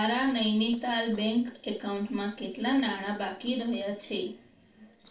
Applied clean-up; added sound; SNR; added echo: neural separator model SepFormer DNS4.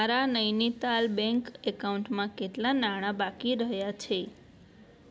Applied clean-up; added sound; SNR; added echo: none; none; none; none.